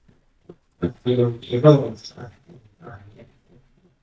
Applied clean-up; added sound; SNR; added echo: neural mask model DeepFilterNet 3.